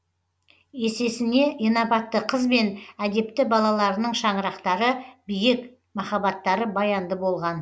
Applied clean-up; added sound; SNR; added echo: none; none; none; none.